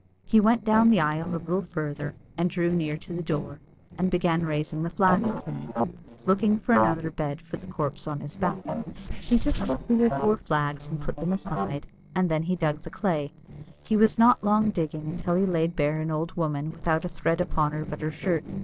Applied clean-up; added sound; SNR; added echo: neural separator model SepFormer DNS4.